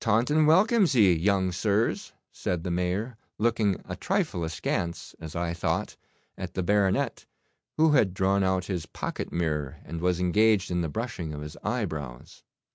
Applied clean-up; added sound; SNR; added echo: none; none; none; none.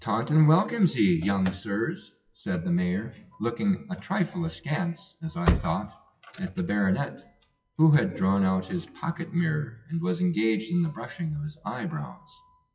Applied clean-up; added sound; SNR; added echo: classical method WPE with log-MMSE.